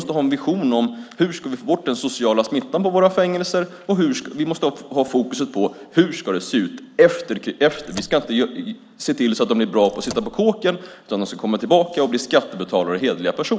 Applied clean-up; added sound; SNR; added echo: none; Car; 17 dB; none.